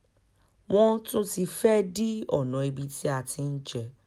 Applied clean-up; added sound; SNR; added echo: none; none; none; none.